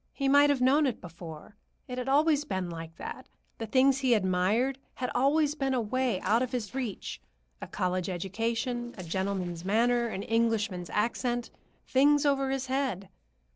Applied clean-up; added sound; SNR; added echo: neural separator model SepFormer DNS4.